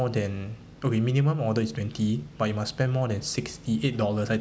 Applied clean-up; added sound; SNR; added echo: none; none; none; none.